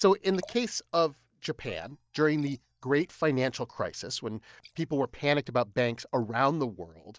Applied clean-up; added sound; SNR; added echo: neural mask model DeepFilterNet 3.